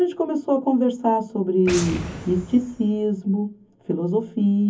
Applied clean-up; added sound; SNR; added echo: none; Boom; 15 dB; reverberation time 0.3 s.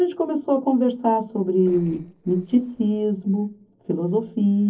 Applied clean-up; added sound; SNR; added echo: neural separator model SepFormer DNS4.